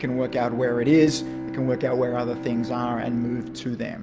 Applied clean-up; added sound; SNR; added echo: none; Bowed string instrument; 10 dB; none.